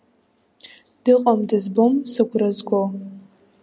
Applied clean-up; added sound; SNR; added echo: none; none; none; none.